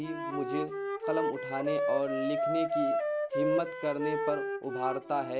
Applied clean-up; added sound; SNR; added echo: none; Wind instrument, woodwind instrument; -2 dB; none.